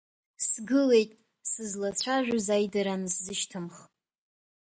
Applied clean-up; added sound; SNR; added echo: none; none; none; none.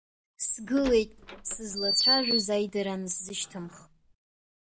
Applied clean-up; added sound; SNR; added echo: none; Door; 2 dB; none.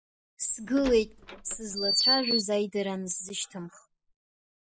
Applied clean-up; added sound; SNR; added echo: classical method spectral subtraction.